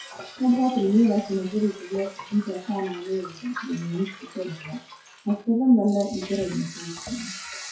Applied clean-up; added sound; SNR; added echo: classical method WPE with log-MMSE.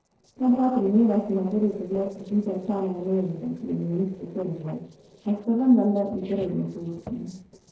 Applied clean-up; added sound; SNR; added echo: neural separator model SepFormer DNS4.